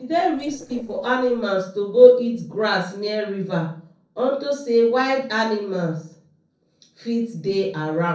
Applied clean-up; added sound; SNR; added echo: neural separator model SepFormer DNS4.